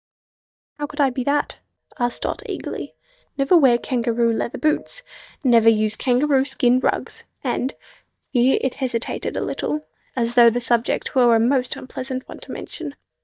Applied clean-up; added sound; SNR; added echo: neural mask model DeepFilterNet 3.